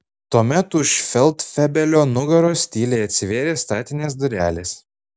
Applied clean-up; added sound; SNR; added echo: none; none; none; none.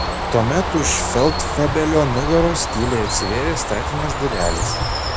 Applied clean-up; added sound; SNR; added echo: none; Bird; 2 dB; none.